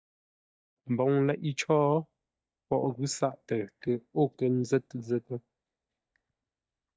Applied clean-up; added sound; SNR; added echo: neural mask model DeepFilterNet 3.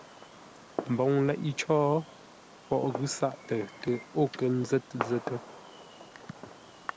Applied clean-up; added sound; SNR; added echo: none; Fireworks; 12 dB; none.